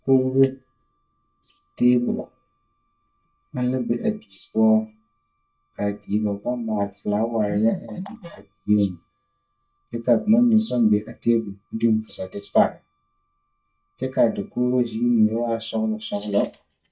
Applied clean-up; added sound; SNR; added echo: neural mask model DeepFilterNet 3.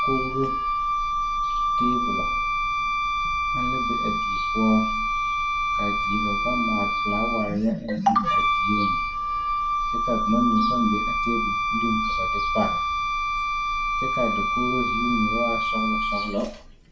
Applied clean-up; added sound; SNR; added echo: none; Wind instrument, woodwind instrument; -4 dB; reverberation time 0.2 s.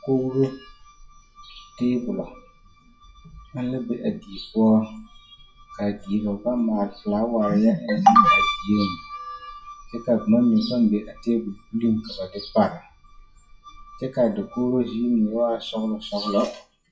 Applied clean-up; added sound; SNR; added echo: classical method WPE with log-MMSE.